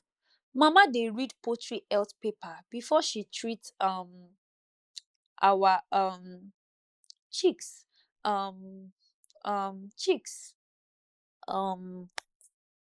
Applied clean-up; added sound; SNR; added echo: neural mask model Resemble Enhance denoiser.